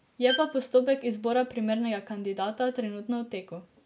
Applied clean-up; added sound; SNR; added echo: none; Bowed string instrument; 9 dB; none.